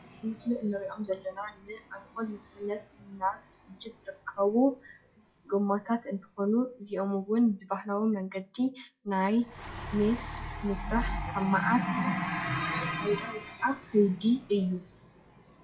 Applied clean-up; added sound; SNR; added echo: classical method WPE with log-MMSE.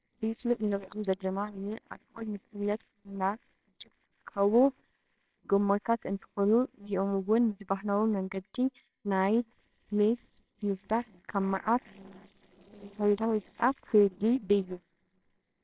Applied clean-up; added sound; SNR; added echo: neural separator model SepFormer WHAMR!.